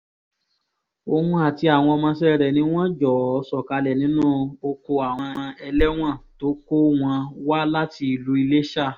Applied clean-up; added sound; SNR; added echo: none; Thump, thud; 8 dB; none.